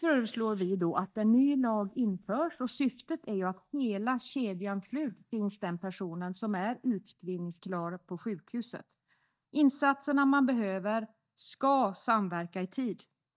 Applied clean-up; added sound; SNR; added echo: neural mask model DeepFilterNet 3.